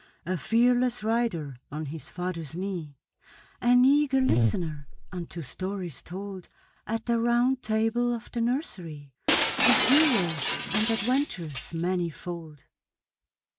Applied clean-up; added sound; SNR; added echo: none; Shatter + Buzz; 0 dB; none.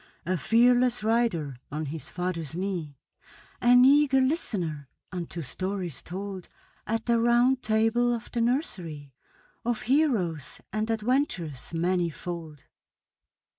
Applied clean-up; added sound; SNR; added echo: none; none; none; none.